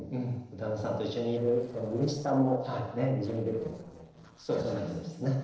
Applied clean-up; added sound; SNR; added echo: neural separator model SepFormer DNS4.